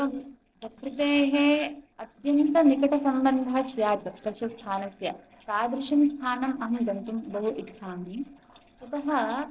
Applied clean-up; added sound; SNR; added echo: neural separator model SepFormer DNS4.